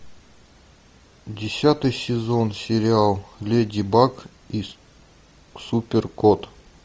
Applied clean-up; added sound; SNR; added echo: none; none; none; none.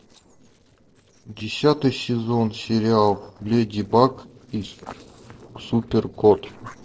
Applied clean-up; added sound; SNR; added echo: neural separator model SepFormer DNS4.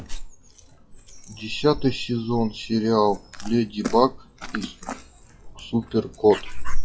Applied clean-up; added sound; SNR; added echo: classical method WPE with log-MMSE.